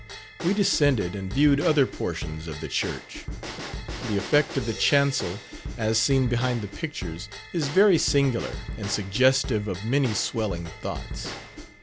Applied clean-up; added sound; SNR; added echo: none; Bell / Drum / Drum kit; 10 dB; none.